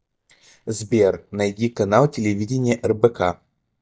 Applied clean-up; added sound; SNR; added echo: neural mask model DeepFilterNet 3.